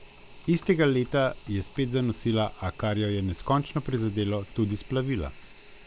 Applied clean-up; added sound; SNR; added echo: none; Fixed-wing aircraft, airplane + Typing; 19 dB; none.